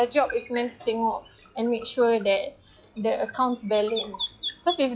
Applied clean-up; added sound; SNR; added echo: classical method log-MMSE.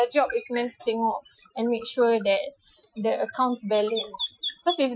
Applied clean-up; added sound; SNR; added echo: classical method Wiener filter.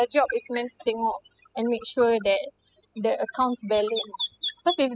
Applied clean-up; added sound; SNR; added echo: classical method spectral subtraction.